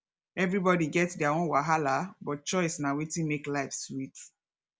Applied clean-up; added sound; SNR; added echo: none; none; none; none.